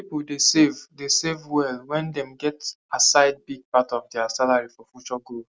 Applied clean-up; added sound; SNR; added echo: none; none; none; none.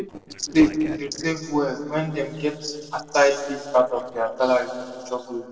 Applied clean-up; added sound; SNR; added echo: neural separator model SepFormer DNS4.